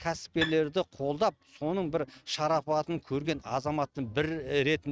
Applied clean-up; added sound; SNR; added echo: neural mask model RNNoise.